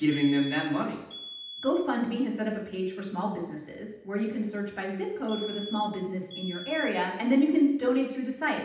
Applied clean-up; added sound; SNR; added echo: none; Alarm; 14 dB; reverberation time 0.8 s.